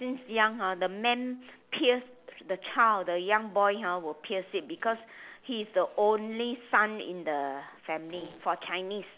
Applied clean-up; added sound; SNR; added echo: none; none; none; none.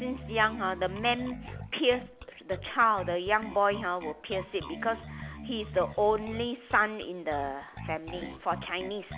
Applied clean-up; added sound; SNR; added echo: none; Bass guitar; 12 dB; none.